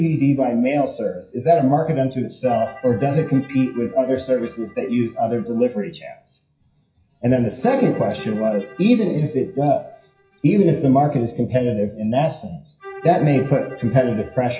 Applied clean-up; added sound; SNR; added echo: classical method WPE with log-MMSE.